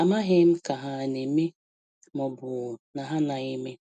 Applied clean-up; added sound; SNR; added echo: none; none; none; none.